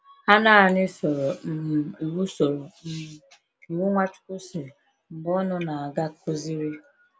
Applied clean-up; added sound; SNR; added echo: none; none; none; none.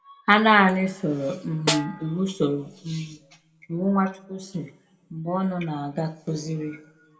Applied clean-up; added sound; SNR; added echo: none; Snare drum; 6 dB; reverberation time 0.6 s.